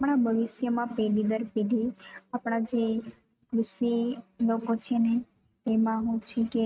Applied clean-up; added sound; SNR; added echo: neural mask model RNNoise.